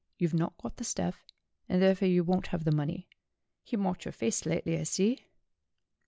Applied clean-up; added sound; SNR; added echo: none; none; none; none.